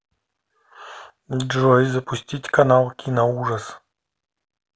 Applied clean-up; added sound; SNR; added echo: none; none; none; none.